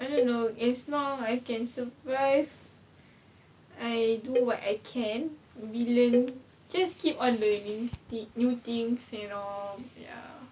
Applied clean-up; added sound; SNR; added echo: none; Cowbell; 5 dB; none.